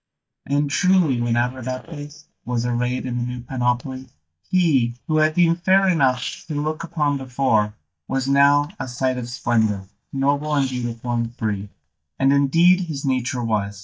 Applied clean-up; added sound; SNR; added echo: neural mask model DeepFilterNet 3.